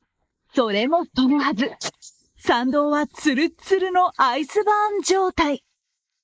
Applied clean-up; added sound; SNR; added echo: neural mask model Resemble Enhance denoiser.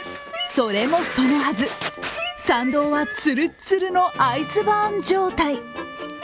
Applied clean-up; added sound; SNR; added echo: none; Trumpet; 17 dB; none.